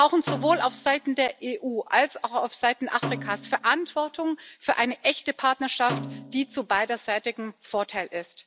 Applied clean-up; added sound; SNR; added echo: none; Snare drum; 13 dB; none.